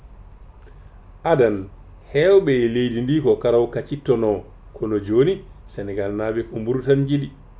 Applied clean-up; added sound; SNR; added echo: none; none; none; none.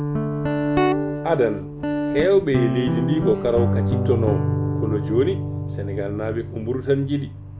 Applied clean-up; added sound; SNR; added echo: none; Guitar; 0 dB; none.